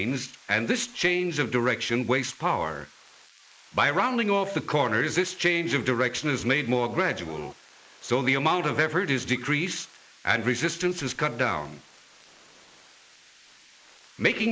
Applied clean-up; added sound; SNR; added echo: neural mask model Resemble Enhance denoiser.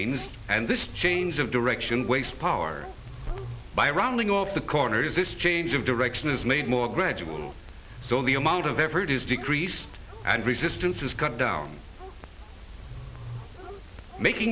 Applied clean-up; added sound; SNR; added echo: none; Dog + Growling; 17 dB; none.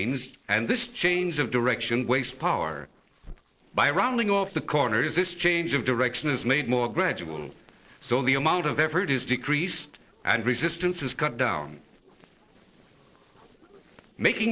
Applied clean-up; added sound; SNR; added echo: neural separator model SepFormer DNS4.